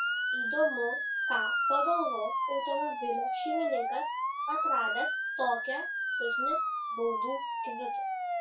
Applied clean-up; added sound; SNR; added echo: classical method WPE with log-MMSE.